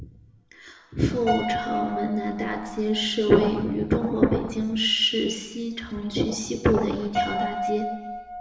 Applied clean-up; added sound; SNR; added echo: none; Piano; 9 dB; reverberation time 1.2 s.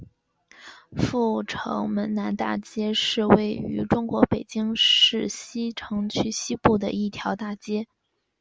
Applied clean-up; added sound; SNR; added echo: none; none; none; none.